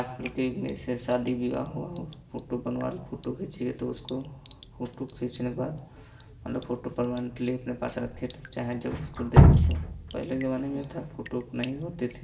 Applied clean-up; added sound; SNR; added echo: none; Drip; -3 dB; reverberation time 0.8 s.